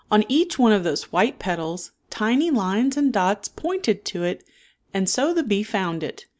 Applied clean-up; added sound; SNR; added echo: none; none; none; none.